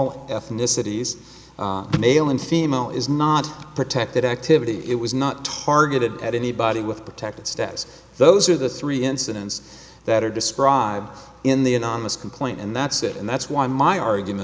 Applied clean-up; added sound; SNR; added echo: none; none; none; none.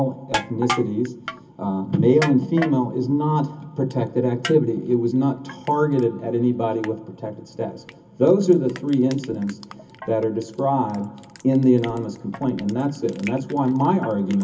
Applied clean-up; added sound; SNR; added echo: none; Crushing; 15 dB; reverberation time 0.3 s.